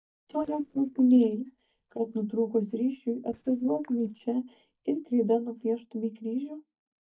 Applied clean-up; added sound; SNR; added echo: neural mask model DeepFilterNet 3.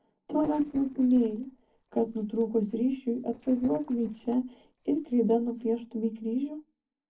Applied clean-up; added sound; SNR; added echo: neural separator model SepFormer DNS4.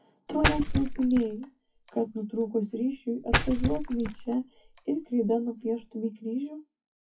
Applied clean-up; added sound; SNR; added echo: classical method WPE with log-MMSE.